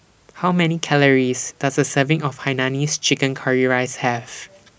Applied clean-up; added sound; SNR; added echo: none; none; none; none.